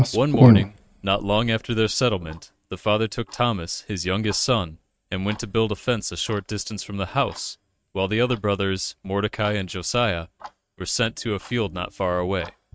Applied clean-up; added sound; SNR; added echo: neural mask model RNNoise.